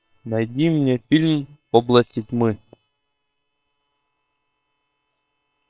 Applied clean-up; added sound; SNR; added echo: neural separator model SepFormer WHAM!.